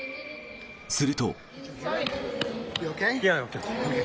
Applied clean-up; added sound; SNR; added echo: none; none; none; none.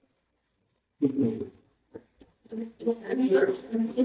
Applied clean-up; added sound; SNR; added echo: neural mask model DeepFilterNet 3.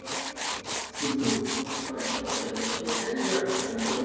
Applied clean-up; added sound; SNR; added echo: none; Tools; 2 dB; reverberation time 2.2 s.